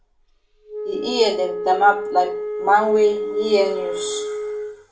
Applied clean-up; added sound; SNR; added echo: none; Wind instrument, woodwind instrument; 7 dB; reverberation time 0.3 s.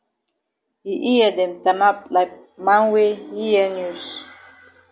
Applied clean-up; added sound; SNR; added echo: none; none; none; none.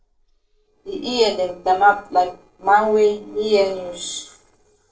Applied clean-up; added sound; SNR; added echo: neural separator model SepFormer DNS4.